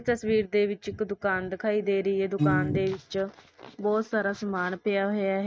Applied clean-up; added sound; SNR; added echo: neural mask model RNNoise.